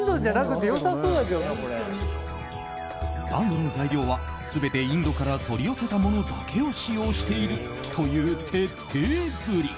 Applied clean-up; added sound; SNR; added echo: none; Tambourine; 7 dB; none.